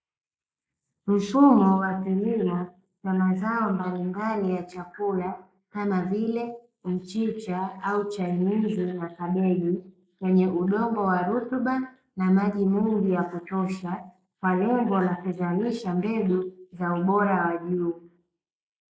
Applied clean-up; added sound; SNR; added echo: neural mask model Resemble Enhance denoiser.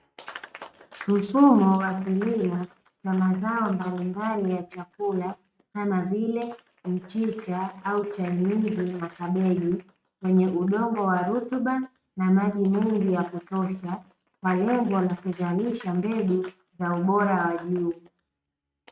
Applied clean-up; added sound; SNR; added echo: neural mask model RNNoise.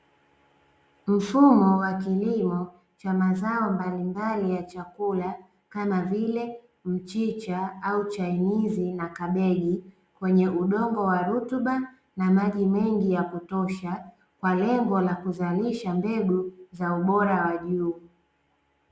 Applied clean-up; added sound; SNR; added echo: none; none; none; none.